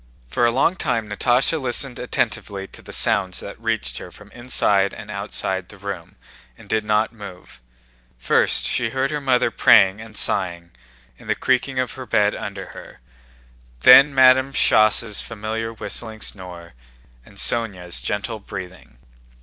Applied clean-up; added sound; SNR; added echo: none; none; none; none.